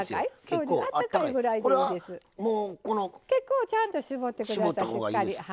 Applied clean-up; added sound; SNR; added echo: none; none; none; none.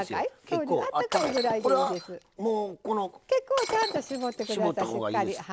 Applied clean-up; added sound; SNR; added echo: none; Shatter; 10 dB; none.